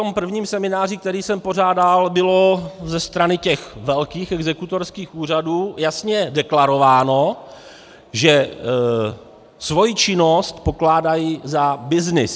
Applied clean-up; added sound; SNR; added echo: none; none; none; none.